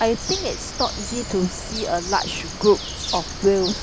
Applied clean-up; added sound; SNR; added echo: none; Bird; 7 dB; none.